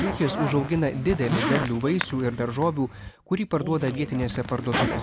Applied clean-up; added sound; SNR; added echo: none; Zipper (clothing); 6 dB; none.